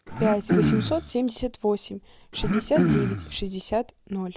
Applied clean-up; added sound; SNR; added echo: none; Cough; 0 dB; none.